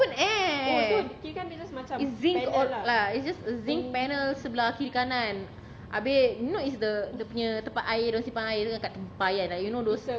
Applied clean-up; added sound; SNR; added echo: none; none; none; none.